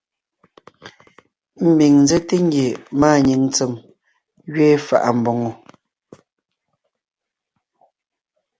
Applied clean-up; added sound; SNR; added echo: none; none; none; none.